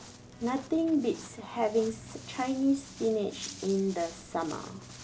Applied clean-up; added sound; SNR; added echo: none; Keyboard (musical) + Walk, footsteps; 16 dB; none.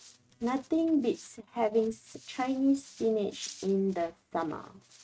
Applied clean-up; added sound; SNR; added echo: neural mask model RNNoise.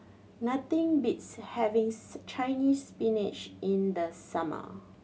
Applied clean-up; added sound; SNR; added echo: none; none; none; none.